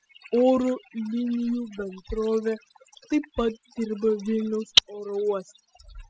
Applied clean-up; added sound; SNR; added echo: classical method spectral subtraction.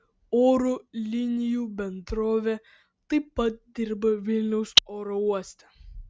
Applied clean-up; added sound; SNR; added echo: none; none; none; none.